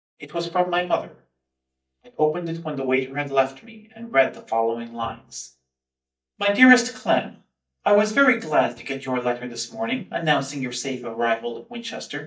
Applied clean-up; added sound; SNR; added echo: neural mask model DeepFilterNet 3.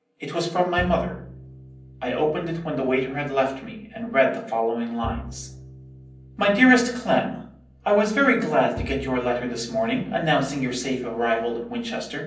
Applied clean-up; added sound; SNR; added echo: none; Bowed string instrument; 17 dB; reverberation time 0.6 s.